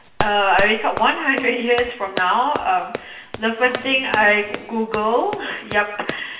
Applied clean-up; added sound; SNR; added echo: none; Run; 11 dB; reverberation time 0.9 s.